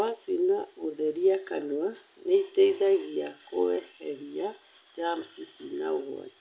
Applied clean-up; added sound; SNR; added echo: none; none; none; none.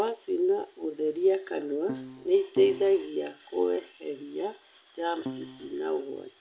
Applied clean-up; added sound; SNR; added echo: none; Keyboard (musical); 10 dB; none.